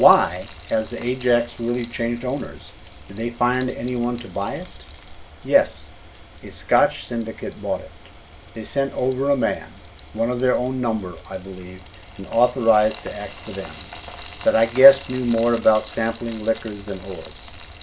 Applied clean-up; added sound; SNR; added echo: none; Frying (food); 18 dB; reverberation time 0.3 s.